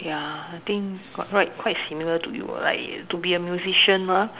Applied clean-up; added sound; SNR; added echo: none; none; none; none.